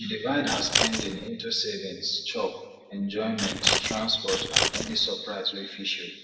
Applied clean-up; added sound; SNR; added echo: none; Scissors; -3 dB; reverberation time 1.0 s.